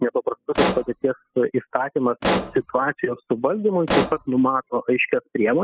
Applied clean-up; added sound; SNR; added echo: classical method spectral subtraction.